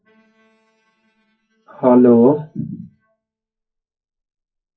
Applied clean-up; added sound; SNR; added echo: classical method WPE with log-MMSE.